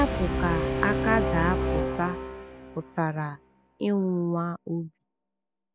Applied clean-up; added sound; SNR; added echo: none; Brass instrument; 2 dB; none.